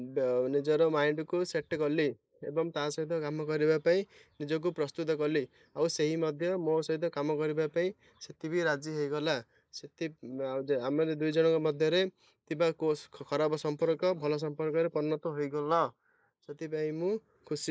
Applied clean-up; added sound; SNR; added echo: neural mask model Resemble Enhance denoiser.